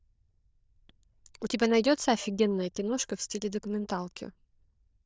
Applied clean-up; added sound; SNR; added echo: neural diffusion model UNIVERSE++.